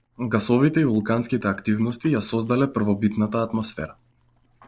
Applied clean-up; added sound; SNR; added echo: neural separator model SepFormer DNS4.